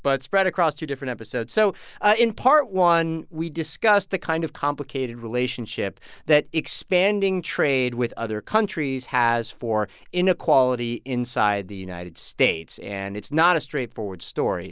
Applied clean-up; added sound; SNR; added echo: none; none; none; none.